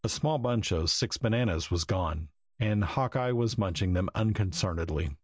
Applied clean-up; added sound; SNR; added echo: none; none; none; none.